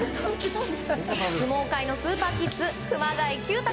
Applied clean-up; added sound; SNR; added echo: none; none; none; none.